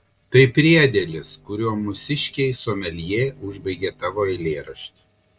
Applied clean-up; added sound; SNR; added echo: neural separator model SepFormer DNS4.